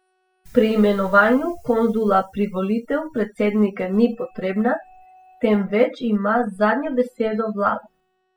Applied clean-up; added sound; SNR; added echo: classical method spectral subtraction.